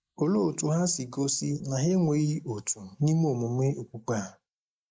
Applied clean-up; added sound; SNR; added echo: neural mask model Resemble Enhance denoiser.